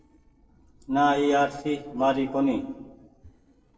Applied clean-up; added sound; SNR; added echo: neural separator model SepFormer DNS4.